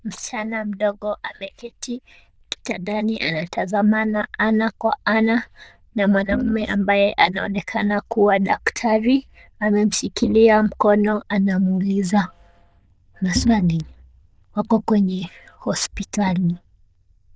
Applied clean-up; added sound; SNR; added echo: neural diffusion model UNIVERSE++.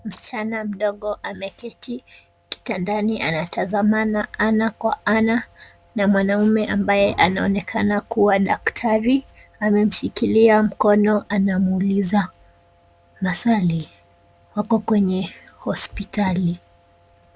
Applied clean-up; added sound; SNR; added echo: none; none; none; none.